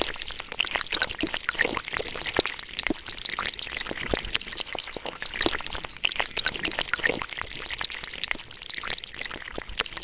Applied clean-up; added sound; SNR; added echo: neural separator model SepFormer WHAMR!.